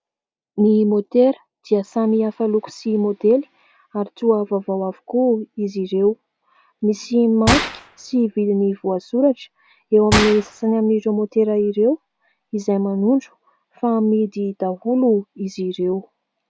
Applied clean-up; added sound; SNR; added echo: none; Gunshot, gunfire; 7 dB; none.